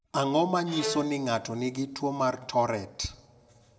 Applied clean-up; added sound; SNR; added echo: none; Bowed string instrument; 12 dB; reverberation time 0.9 s.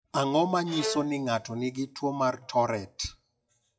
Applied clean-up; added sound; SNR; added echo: classical method WPE with log-MMSE.